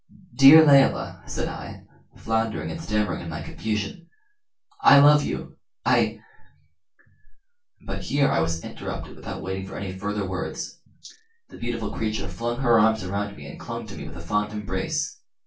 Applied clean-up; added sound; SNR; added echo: none; none; none; reverberation time 0.2 s.